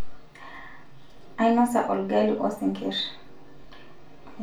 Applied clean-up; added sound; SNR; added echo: none; none; none; reverberation time 0.3 s.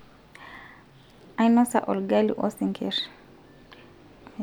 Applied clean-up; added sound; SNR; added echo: none; none; none; none.